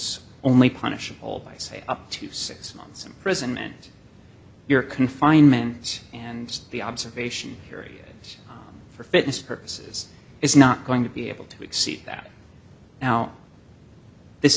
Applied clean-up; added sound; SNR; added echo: none; none; none; none.